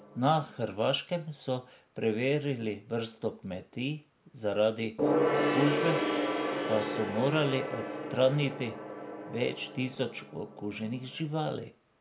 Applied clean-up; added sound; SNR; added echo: none; Gong; 3 dB; none.